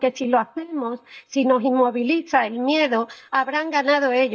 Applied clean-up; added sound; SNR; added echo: neural mask model DeepFilterNet 3.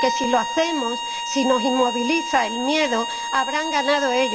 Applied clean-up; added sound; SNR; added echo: none; Bowed string instrument; 5 dB; reverberation time 0.6 s.